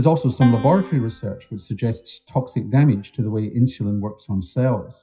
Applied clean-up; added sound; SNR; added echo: classical method WPE with log-MMSE.